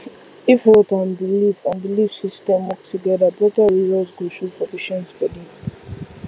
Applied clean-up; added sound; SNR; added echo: none; none; none; none.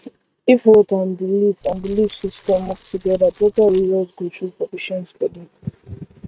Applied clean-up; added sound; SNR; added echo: neural mask model RNNoise.